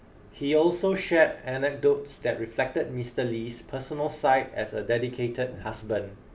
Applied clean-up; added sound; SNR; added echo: none; none; none; none.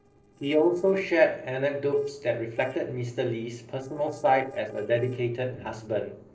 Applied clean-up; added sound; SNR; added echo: neural separator model SepFormer DNS4.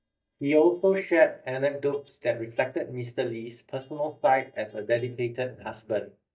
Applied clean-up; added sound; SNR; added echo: neural mask model DeepFilterNet 3.